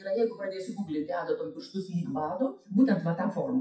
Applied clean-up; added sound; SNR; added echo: classical method WPE with log-MMSE.